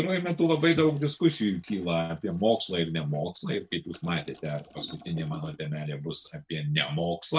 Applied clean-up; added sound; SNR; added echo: neural mask model DeepFilterNet 3.